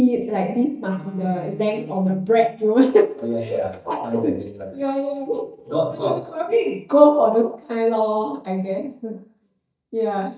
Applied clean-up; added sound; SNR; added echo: neural mask model DeepFilterNet 3.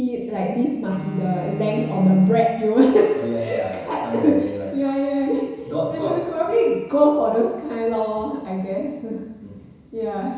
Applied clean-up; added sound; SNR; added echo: none; Bowed string instrument; 12 dB; reverberation time 1.0 s.